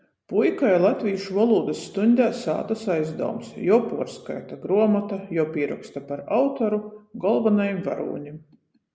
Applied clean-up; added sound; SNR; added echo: none; none; none; none.